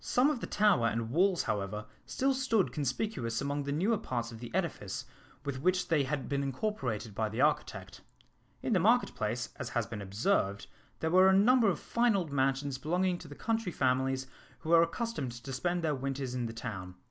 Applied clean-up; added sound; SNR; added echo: none; none; none; none.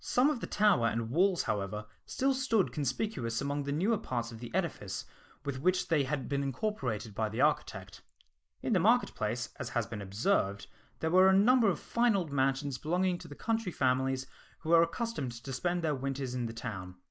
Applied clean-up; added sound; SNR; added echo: neural mask model Resemble Enhance denoiser.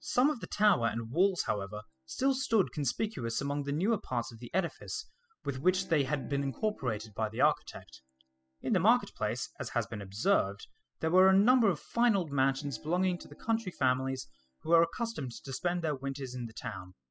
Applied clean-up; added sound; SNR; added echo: classical method spectral subtraction.